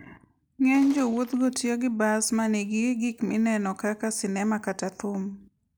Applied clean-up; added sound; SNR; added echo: none; Gunshot, gunfire; 20 dB; none.